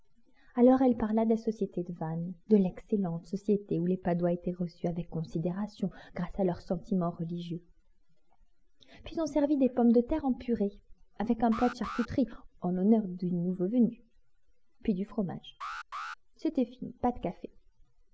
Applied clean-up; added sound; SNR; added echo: none; Alarm; 14 dB; none.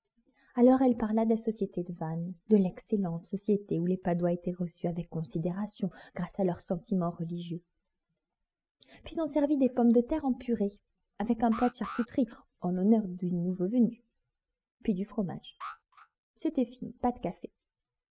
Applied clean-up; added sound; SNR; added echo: neural mask model RNNoise.